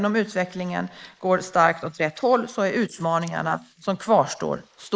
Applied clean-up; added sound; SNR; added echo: neural mask model Resemble Enhance denoiser.